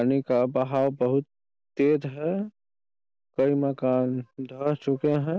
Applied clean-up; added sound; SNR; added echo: none; none; none; none.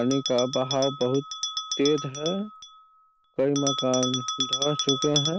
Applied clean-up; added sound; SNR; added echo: none; Bell; 5 dB; none.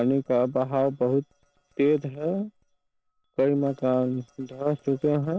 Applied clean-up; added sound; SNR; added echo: neural separator model SepFormer DNS4.